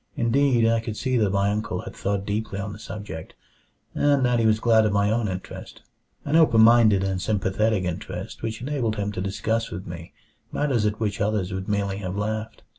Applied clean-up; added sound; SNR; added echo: none; none; none; none.